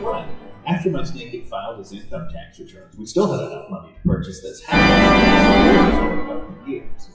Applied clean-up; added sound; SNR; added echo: classical method WPE with log-MMSE.